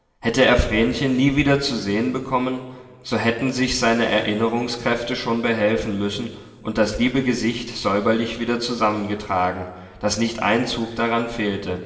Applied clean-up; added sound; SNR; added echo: none; none; none; reverberation time 2.2 s.